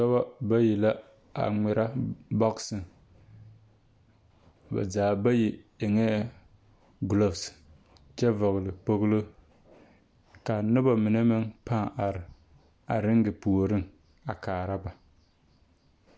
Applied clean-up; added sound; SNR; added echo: none; none; none; none.